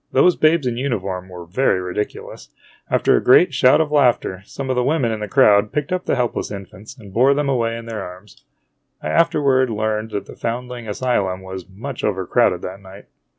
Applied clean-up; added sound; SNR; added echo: none; none; none; none.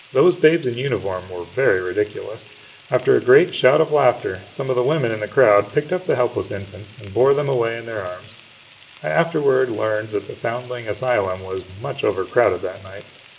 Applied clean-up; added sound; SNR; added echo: none; Frying (food); 19 dB; reverberation time 1.3 s.